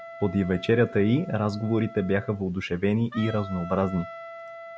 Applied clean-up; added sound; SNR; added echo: none; Wind instrument, woodwind instrument; 16 dB; none.